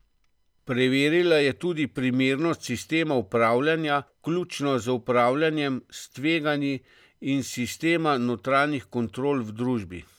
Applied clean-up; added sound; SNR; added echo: none; none; none; none.